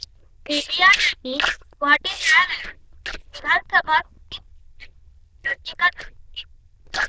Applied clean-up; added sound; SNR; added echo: neural diffusion model UNIVERSE++.